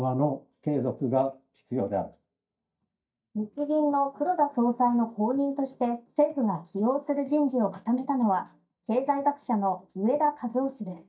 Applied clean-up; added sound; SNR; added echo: neural mask model DeepFilterNet 3.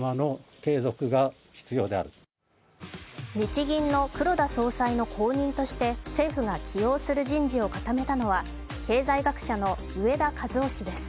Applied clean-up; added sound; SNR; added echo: none; none; none; none.